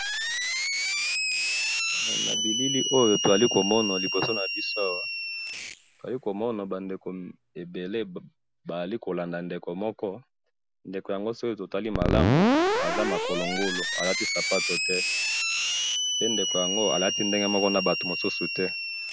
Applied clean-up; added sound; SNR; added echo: none; Screech; -1 dB; none.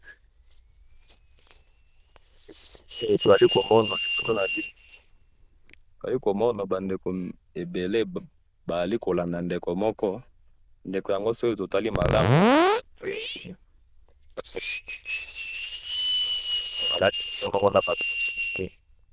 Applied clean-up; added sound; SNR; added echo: neural diffusion model UNIVERSE++.